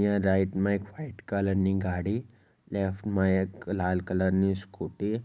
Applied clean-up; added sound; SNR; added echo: none; none; none; none.